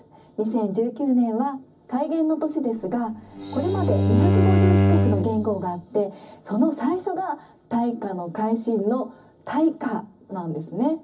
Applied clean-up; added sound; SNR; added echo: none; Bowed string instrument; -4 dB; reverberation time 0.4 s.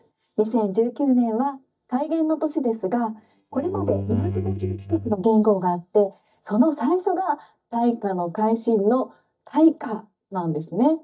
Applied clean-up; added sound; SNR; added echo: neural mask model DeepFilterNet 3.